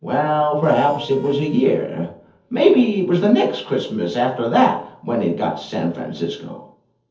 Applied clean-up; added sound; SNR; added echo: neural separator model SepFormer DNS4.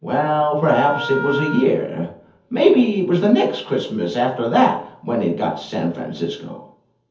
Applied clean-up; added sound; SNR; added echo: none; Wind instrument, woodwind instrument; 10 dB; reverberation time 0.5 s.